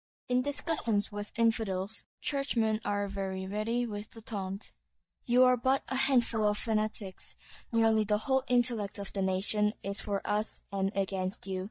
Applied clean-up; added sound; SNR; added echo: neural mask model DeepFilterNet 3.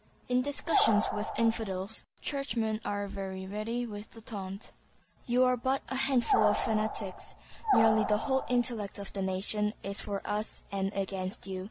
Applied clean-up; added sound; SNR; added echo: none; Animal; 1 dB; none.